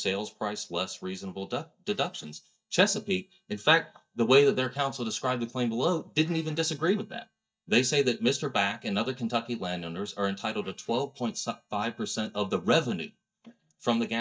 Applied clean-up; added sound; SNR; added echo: neural mask model DeepFilterNet 3.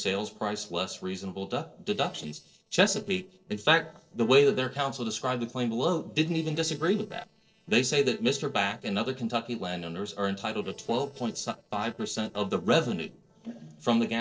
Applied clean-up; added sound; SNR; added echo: neural separator model SepFormer DNS4.